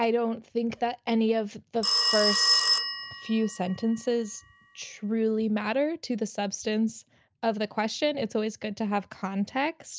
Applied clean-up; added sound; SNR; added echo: none; Telephone; 0 dB; none.